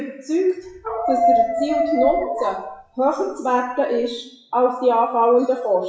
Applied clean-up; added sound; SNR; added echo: classical method WPE with log-MMSE.